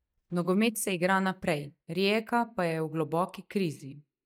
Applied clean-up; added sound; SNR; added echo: neural mask model DeepFilterNet 3.